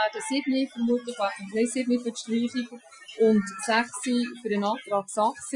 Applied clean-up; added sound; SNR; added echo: classical method Wiener filter.